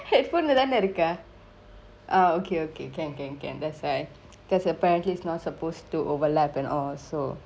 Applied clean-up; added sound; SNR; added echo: none; none; none; none.